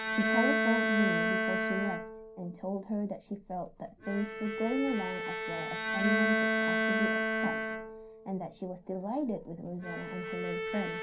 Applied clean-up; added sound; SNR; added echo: none; Bowed string instrument; -2 dB; reverberation time 0.3 s.